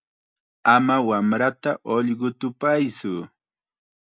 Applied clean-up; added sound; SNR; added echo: none; none; none; none.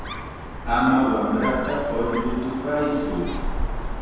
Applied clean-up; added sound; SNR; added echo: none; Dog; 5 dB; reverberation time 1.2 s.